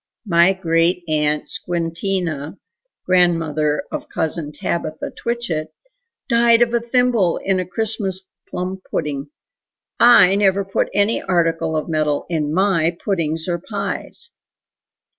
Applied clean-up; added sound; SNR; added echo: none; none; none; none.